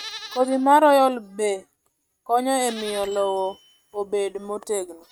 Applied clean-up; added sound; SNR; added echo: neural mask model RNNoise.